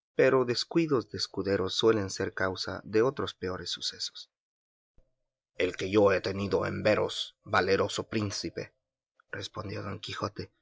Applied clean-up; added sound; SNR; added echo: none; none; none; none.